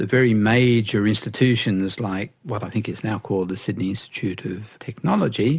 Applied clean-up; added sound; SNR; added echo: none; none; none; none.